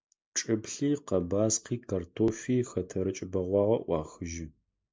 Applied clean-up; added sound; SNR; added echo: none; none; none; none.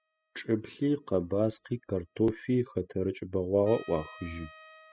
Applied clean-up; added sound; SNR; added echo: classical method spectral subtraction.